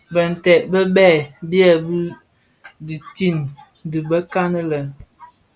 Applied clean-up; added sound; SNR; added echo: none; none; none; none.